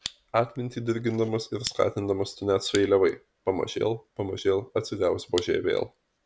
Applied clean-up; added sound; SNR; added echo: none; Fire; 19 dB; none.